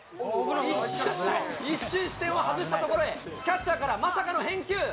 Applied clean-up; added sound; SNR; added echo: none; none; none; none.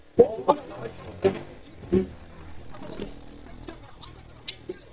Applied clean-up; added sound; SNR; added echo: neural mask model DeepFilterNet 3.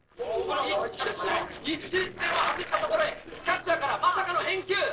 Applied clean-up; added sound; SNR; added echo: neural separator model SepFormer DNS4.